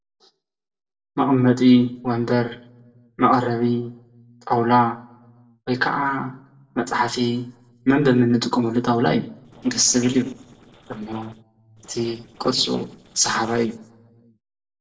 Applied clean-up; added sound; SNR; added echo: neural separator model SepFormer DNS4.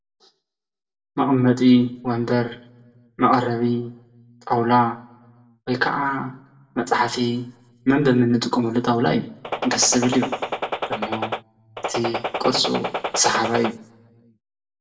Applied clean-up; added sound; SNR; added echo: none; Gunshot, gunfire; 4 dB; reverberation time 0.5 s.